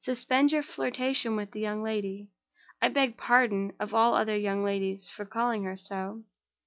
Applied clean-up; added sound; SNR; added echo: none; none; none; none.